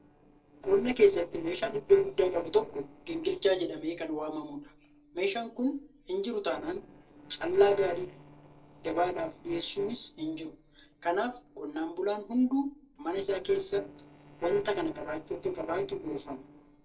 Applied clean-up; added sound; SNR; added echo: neural separator model SepFormer DNS4.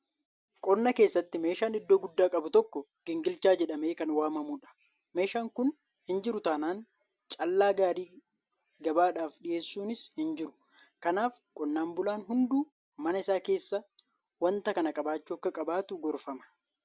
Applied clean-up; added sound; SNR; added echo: none; none; none; none.